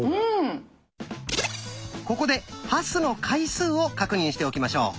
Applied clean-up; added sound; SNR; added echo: none; none; none; none.